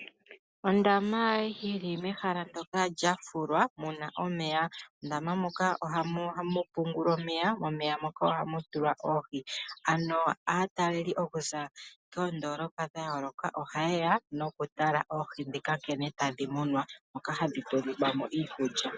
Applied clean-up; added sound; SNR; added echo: none; none; none; none.